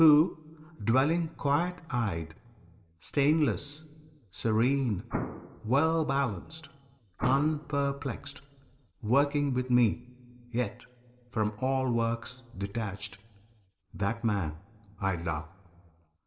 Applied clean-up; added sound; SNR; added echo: none; Explosion; 8 dB; reverberation time 1.6 s.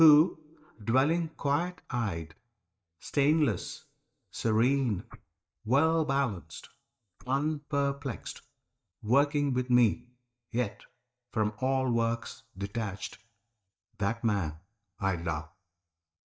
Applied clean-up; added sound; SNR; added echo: neural mask model DeepFilterNet 3.